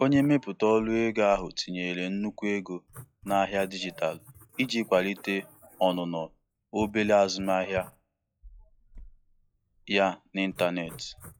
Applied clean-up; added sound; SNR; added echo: classical method log-MMSE.